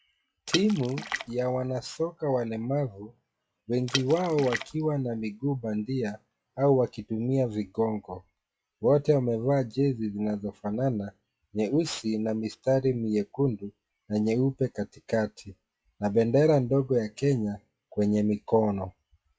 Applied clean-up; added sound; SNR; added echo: classical method log-MMSE.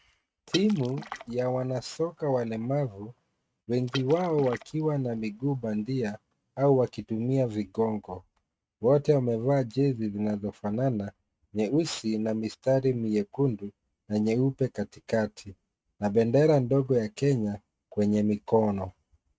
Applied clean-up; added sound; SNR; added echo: neural mask model RNNoise.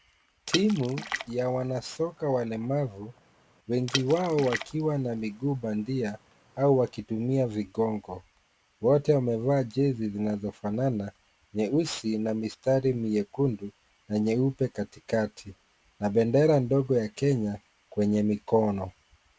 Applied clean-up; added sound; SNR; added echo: none; Water / Splash, splatter; 12 dB; none.